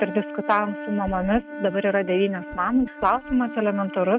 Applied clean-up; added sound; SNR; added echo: neural mask model RNNoise.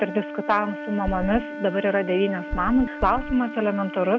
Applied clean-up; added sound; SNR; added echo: none; Wind instrument, woodwind instrument + Run; 8 dB; none.